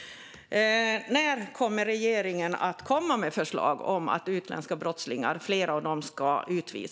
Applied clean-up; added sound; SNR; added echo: none; none; none; none.